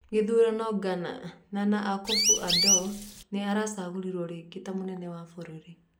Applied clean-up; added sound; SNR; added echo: none; Chirp, tweet; -5 dB; none.